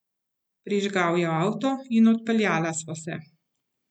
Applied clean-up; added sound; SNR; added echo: none; none; none; none.